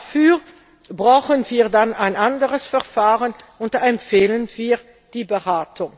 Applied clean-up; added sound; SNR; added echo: none; none; none; none.